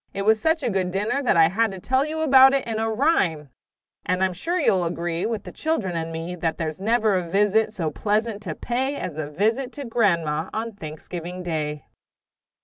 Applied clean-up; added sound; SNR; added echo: none; none; none; none.